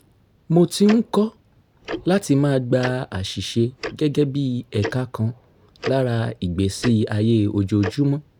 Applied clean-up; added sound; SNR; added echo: none; Tick-tock; 15 dB; none.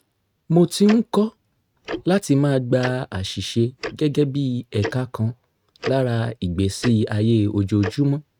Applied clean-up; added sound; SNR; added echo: neural mask model RNNoise.